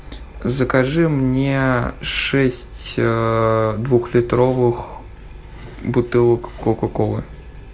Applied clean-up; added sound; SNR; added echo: none; none; none; none.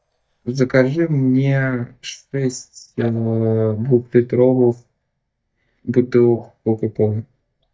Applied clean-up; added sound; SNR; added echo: neural mask model DeepFilterNet 3.